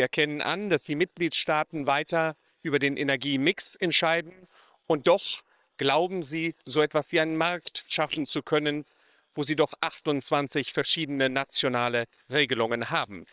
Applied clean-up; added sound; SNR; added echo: neural separator model SepFormer WHAM!.